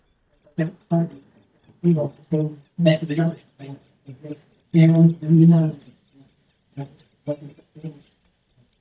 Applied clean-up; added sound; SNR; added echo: neural mask model DeepFilterNet 3.